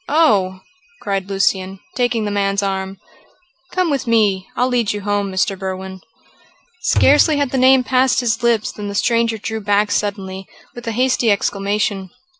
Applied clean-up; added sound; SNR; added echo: none; Thump, thud; 4 dB; none.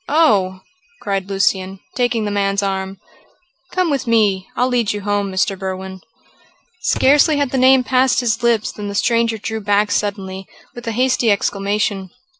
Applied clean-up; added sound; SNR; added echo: neural separator model SepFormer DNS4.